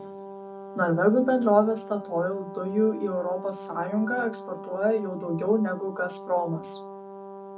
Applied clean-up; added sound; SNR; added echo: none; Brass instrument; 13 dB; reverberation time 0.4 s.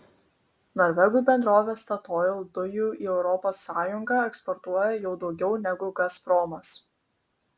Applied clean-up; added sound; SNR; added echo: none; none; none; none.